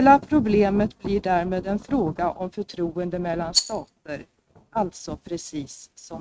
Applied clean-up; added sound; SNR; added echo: neural mask model RNNoise.